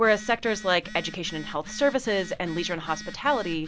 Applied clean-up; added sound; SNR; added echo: none; Telephone; 15 dB; none.